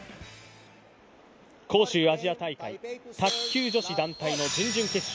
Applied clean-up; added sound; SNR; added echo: none; none; none; none.